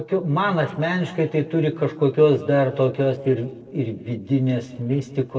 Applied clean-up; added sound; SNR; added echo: neural separator model SepFormer DNS4.